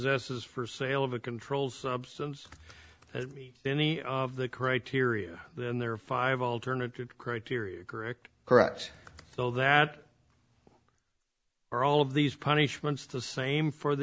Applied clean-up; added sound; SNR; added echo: none; none; none; none.